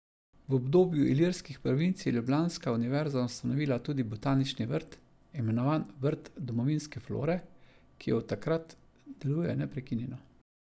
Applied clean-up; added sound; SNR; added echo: none; none; none; none.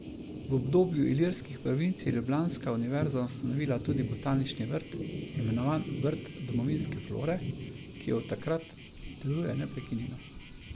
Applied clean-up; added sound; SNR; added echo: none; Thunder; 5 dB; none.